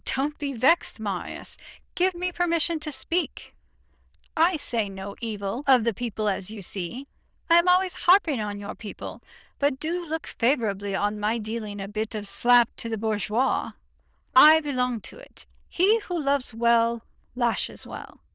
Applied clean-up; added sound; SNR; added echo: neural diffusion model UNIVERSE++.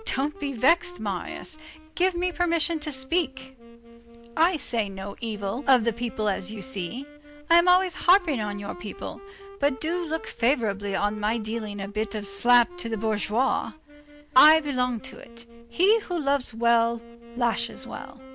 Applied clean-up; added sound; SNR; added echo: none; Wind instrument, woodwind instrument; 19 dB; none.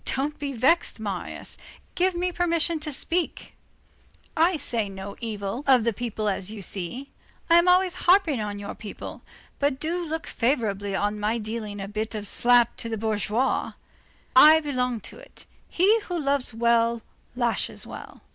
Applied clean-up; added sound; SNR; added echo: none; none; none; none.